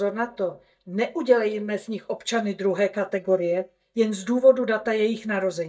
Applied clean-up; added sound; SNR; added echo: neural mask model DeepFilterNet 3.